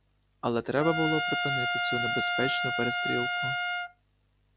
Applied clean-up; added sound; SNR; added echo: none; Trumpet; -2 dB; none.